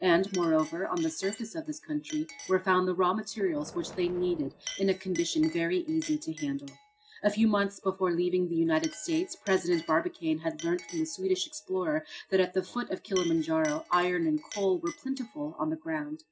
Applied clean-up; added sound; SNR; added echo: none; Boom + Chink, clink; 19 dB; none.